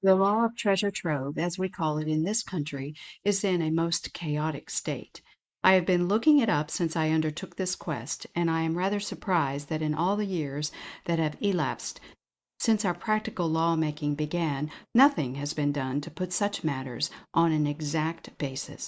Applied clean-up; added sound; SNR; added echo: neural mask model Resemble Enhance denoiser.